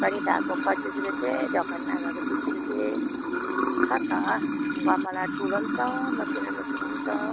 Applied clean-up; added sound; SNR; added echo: none; Sink (filling or washing) / Water; -2 dB; none.